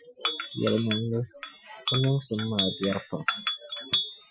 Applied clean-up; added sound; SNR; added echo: classical method Wiener filter.